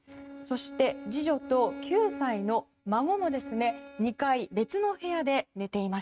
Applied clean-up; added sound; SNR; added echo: neural mask model RNNoise.